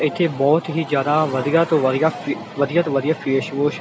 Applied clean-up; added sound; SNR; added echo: none; none; none; none.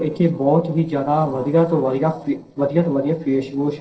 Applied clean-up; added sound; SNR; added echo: neural separator model SepFormer DNS4.